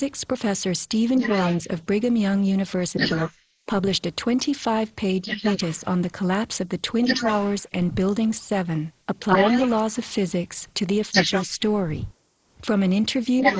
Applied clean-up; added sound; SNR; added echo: neural mask model Resemble Enhance denoiser.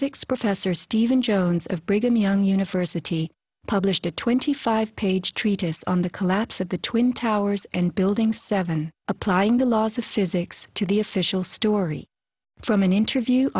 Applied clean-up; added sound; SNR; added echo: none; none; none; none.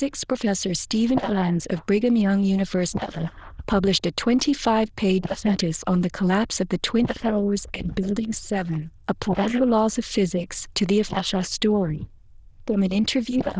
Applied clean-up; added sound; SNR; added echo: neural diffusion model UNIVERSE++.